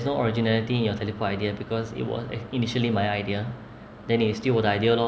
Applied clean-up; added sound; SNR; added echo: none; none; none; none.